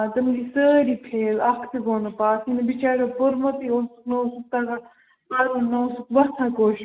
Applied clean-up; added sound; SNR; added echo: none; none; none; none.